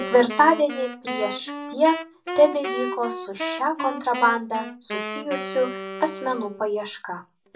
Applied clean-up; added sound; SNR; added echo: none; Wind instrument, woodwind instrument; 9 dB; reverberation time 0.2 s.